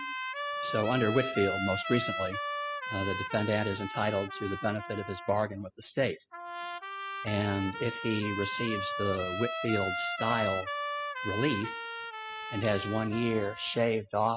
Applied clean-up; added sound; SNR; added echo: classical method spectral subtraction.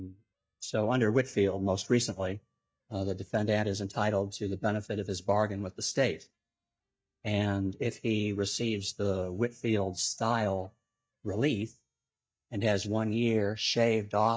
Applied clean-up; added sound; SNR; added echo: neural mask model DeepFilterNet 3.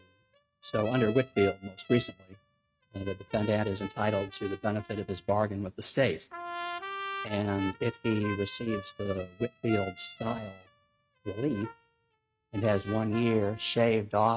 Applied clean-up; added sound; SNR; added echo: neural mask model RNNoise.